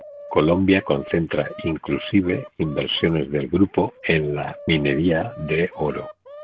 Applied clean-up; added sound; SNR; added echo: none; Chicken, rooster; 18 dB; none.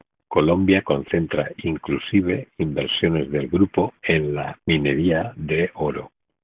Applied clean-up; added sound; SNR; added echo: none; none; none; none.